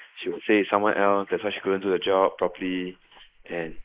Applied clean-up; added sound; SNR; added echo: neural mask model Resemble Enhance denoiser.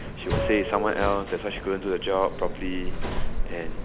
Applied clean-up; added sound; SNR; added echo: none; Subway, metro, underground; 0 dB; none.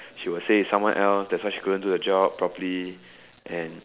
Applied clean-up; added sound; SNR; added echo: none; none; none; none.